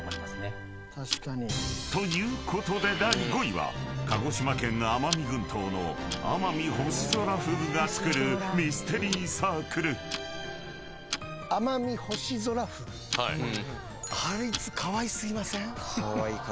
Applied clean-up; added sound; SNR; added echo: none; Tick-tock; 11 dB; none.